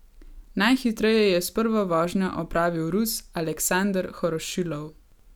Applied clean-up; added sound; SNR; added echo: none; none; none; none.